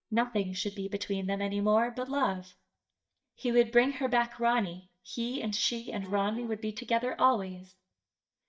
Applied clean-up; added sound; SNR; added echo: neural mask model DeepFilterNet 3.